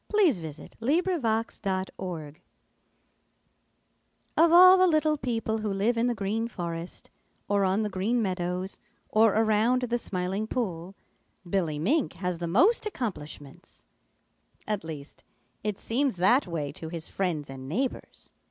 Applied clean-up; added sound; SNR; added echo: none; none; none; none.